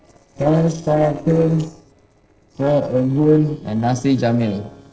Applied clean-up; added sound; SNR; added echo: neural separator model SepFormer DNS4.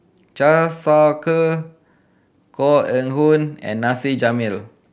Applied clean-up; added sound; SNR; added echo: none; none; none; none.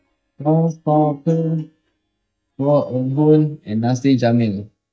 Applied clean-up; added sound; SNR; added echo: neural mask model DeepFilterNet 3.